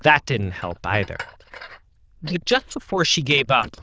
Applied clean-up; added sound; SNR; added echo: neural diffusion model UNIVERSE++.